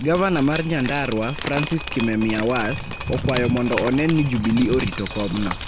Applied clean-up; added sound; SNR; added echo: none; Drip; 9 dB; none.